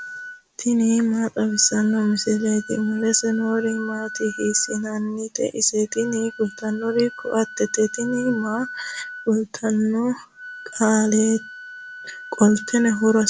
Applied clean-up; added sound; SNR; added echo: none; Wind instrument, woodwind instrument; 15 dB; none.